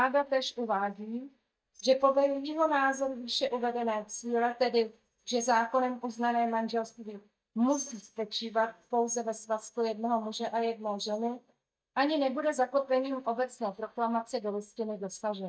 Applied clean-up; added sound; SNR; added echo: neural mask model DeepFilterNet 3.